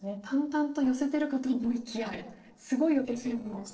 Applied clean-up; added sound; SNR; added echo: neural separator model SepFormer DNS4.